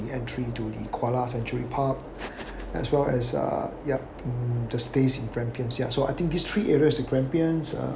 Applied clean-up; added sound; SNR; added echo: none; none; none; none.